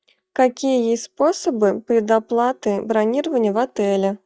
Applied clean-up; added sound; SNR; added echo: neural mask model DeepFilterNet 3.